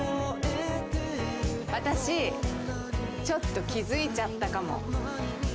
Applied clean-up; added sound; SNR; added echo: none; Frog; 17 dB; none.